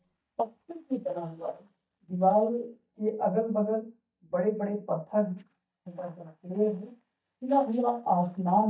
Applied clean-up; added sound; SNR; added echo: neural mask model DeepFilterNet 3.